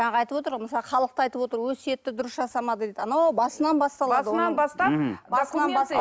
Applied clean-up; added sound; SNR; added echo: none; none; none; none.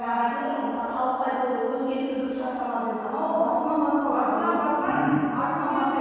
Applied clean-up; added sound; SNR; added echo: none; none; none; reverberation time 2.1 s.